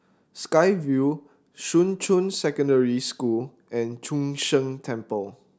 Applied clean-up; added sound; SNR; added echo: none; none; none; none.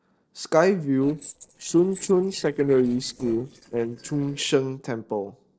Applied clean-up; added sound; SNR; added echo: neural separator model SepFormer DNS4.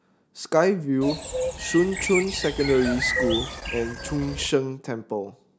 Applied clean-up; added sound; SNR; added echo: none; Bird; 5 dB; none.